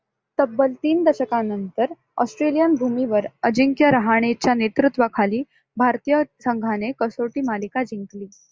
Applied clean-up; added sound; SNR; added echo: none; none; none; none.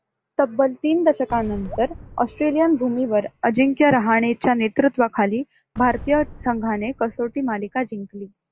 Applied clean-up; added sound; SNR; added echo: none; Raindrop / Drip + Boom; 19 dB; none.